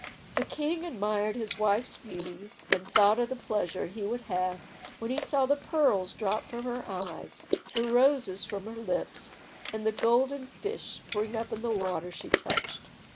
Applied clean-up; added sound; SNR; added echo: neural mask model Resemble Enhance denoiser.